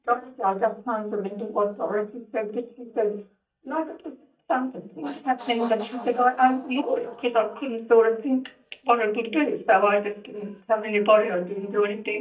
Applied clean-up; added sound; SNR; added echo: neural mask model DeepFilterNet 3.